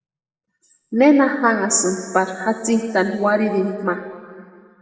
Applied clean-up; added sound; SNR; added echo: none; none; none; reverberation time 1.9 s.